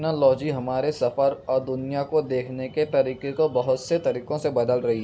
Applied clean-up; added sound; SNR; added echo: none; none; none; none.